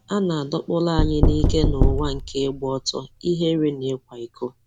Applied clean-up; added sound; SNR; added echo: none; Knock; 0 dB; none.